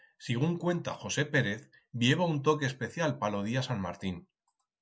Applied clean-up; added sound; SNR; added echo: none; none; none; none.